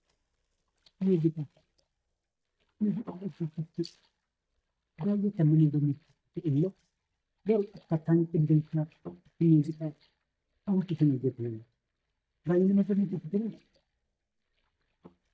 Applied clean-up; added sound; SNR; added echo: neural mask model DeepFilterNet 3.